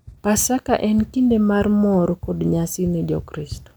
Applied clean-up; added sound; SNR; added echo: none; Run; 17 dB; none.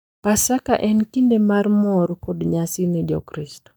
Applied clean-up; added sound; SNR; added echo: neural mask model DeepFilterNet 3.